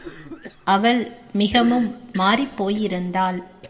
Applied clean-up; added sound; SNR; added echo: none; Cough; 17 dB; reverberation time 1.6 s.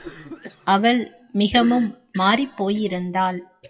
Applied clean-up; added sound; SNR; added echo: classical method WPE with log-MMSE.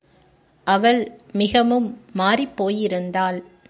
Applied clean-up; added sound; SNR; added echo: none; none; none; none.